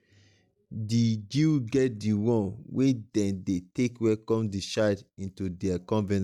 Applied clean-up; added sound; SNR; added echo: none; none; none; none.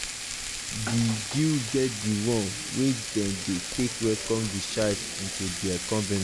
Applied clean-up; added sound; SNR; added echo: none; Frying (food); 5 dB; none.